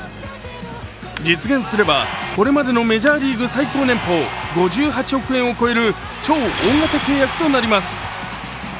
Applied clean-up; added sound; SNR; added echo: none; none; none; none.